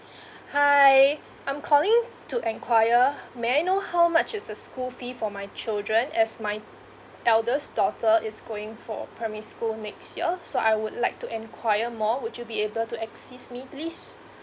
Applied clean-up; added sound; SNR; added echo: none; none; none; none.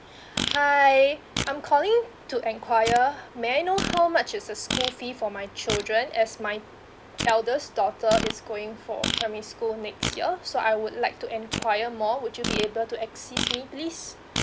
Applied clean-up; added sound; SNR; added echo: none; Fart; 8 dB; none.